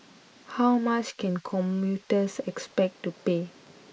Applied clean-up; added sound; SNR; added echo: neural mask model Resemble Enhance denoiser.